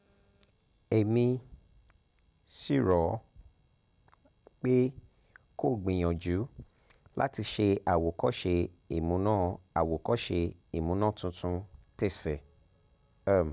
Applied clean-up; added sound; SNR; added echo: none; none; none; none.